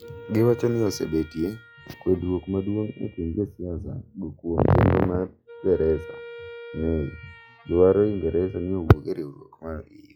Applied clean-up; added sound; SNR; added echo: classical method log-MMSE.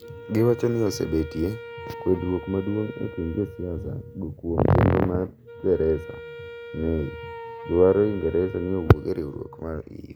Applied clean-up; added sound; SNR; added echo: none; Wind instrument, woodwind instrument; 16 dB; none.